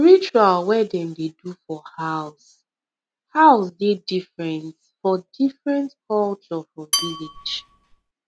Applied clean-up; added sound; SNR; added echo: none; Dishes, pots, and pans / Glass / Bell; 7 dB; none.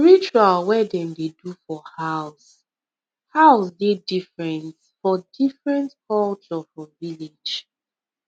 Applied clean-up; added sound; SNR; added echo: none; none; none; none.